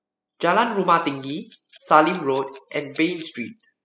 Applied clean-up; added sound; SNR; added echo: classical method spectral subtraction.